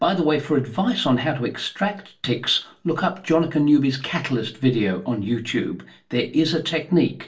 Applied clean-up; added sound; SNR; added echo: none; none; none; reverberation time 0.3 s.